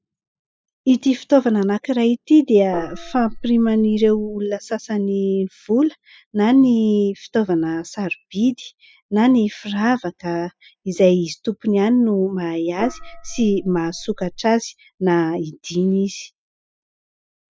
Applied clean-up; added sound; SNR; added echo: classical method spectral subtraction.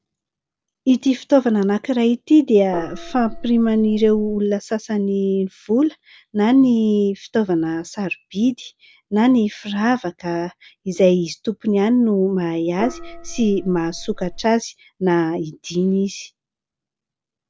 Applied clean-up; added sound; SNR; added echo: none; Gong; 12 dB; none.